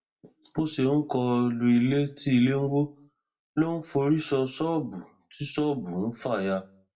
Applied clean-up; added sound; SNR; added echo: none; none; none; reverberation time 0.1 s.